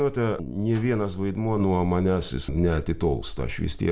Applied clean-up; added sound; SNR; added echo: none; none; none; none.